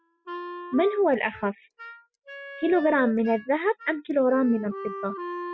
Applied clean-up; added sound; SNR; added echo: classical method spectral subtraction.